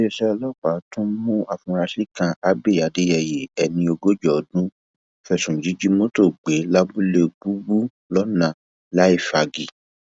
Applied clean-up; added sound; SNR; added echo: none; none; none; none.